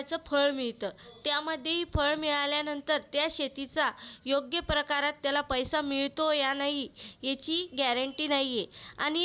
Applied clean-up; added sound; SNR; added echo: none; none; none; none.